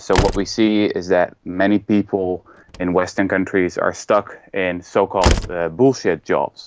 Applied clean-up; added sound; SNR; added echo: none; Slam; 8 dB; none.